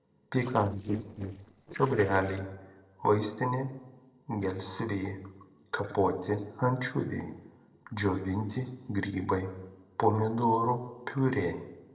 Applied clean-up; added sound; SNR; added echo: neural separator model SepFormer DNS4.